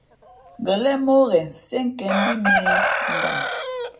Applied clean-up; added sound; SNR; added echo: none; Chicken, rooster; 2 dB; reverberation time 0.3 s.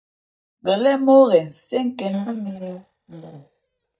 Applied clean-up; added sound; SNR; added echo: neural mask model DeepFilterNet 3.